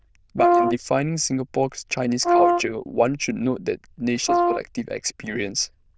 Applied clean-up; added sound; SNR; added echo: neural diffusion model UNIVERSE++.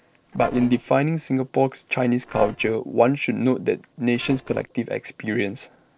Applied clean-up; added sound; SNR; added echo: neural separator model SepFormer DNS4.